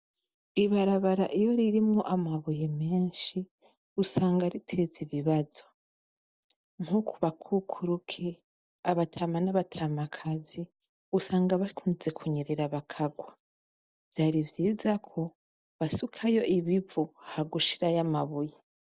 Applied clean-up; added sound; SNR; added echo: none; none; none; none.